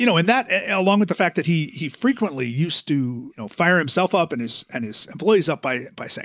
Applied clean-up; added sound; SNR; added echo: neural mask model Resemble Enhance denoiser.